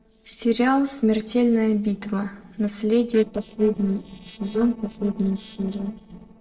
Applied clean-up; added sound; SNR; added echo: neural separator model SepFormer DNS4.